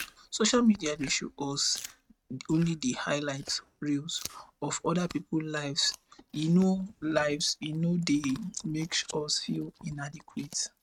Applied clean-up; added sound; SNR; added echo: neural mask model RNNoise.